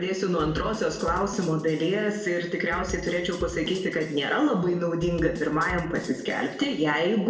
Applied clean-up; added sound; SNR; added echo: none; Bass drum / Snare drum; 15 dB; reverberation time 0.8 s.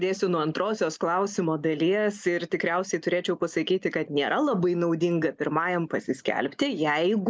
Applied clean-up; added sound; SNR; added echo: none; none; none; none.